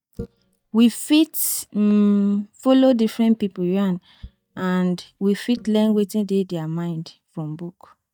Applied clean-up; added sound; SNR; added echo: neural mask model DeepFilterNet 3.